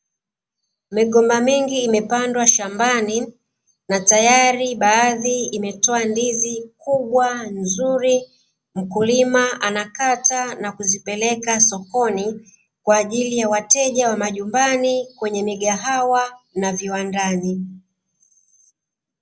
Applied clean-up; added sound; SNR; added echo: none; none; none; none.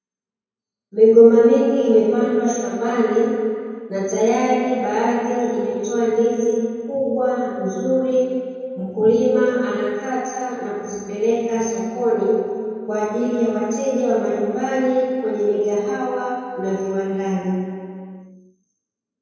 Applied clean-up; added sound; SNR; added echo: none; none; none; reverberation time 2.2 s.